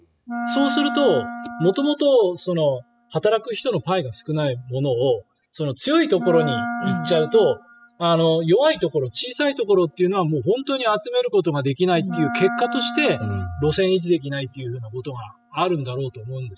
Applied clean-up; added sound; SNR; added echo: classical method spectral subtraction.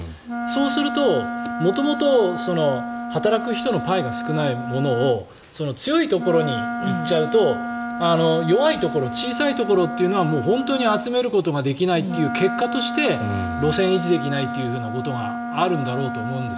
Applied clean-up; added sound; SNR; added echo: none; Wind instrument, woodwind instrument; 6 dB; none.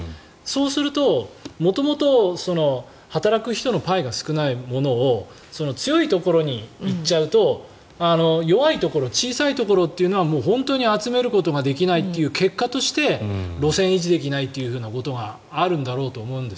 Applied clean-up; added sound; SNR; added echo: none; none; none; none.